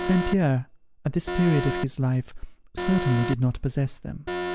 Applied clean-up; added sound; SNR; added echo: none; Alarm; 7 dB; none.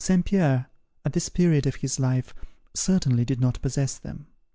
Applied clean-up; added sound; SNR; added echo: none; none; none; none.